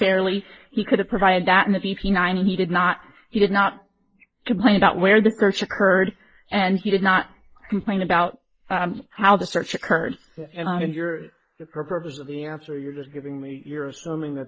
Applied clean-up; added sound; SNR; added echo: neural mask model Resemble Enhance denoiser.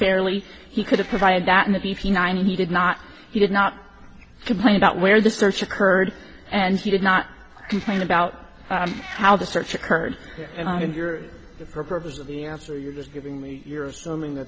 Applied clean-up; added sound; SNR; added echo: none; Meow; 16 dB; none.